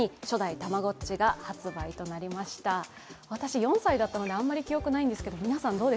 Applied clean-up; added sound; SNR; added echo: none; none; none; none.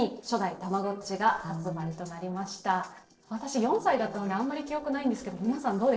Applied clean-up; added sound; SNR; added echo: neural separator model SepFormer DNS4.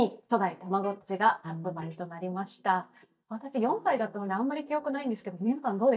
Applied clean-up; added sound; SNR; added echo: neural mask model DeepFilterNet 3.